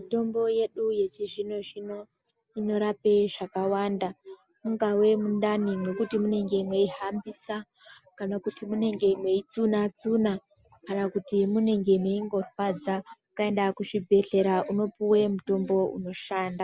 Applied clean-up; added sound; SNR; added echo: none; none; none; none.